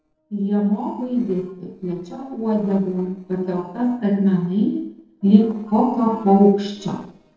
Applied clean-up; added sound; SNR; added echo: neural separator model SepFormer DNS4.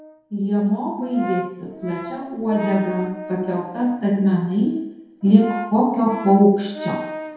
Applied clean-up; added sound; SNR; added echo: none; Brass instrument; 13 dB; reverberation time 1.0 s.